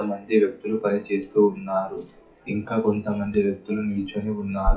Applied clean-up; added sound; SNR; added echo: classical method WPE with log-MMSE.